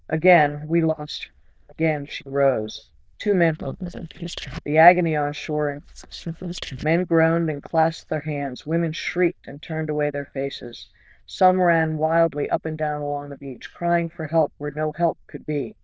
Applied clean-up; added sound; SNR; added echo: neural diffusion model UNIVERSE++.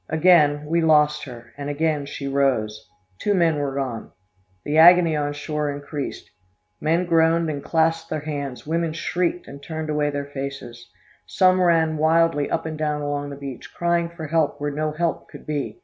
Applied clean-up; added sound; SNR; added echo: none; none; none; none.